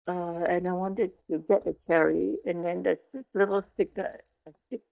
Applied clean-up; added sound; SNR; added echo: neural mask model DeepFilterNet 3.